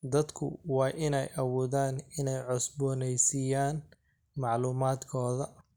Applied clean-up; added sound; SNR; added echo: none; none; none; none.